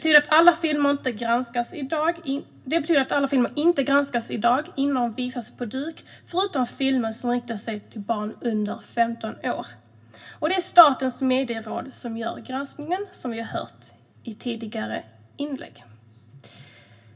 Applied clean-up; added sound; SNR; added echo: none; Wind instrument, woodwind instrument; 19 dB; reverberation time 0.4 s.